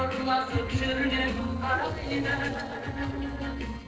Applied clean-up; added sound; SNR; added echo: neural separator model SepFormer DNS4.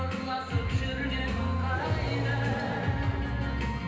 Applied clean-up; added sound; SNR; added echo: none; Accelerating, revving, vroom; 12 dB; reverberation time 0.9 s.